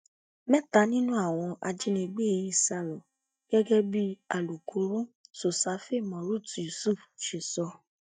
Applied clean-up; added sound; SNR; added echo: neural mask model DeepFilterNet 3.